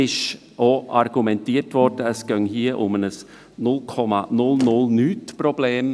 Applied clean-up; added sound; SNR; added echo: none; Organ + Motor vehicle (road); 16 dB; none.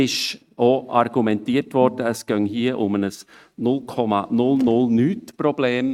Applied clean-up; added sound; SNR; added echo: neural mask model RNNoise.